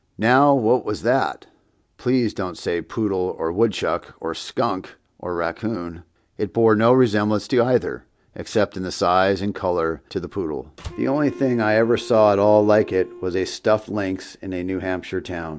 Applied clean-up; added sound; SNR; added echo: none; Slam + Wind instrument, woodwind instrument; 18 dB; none.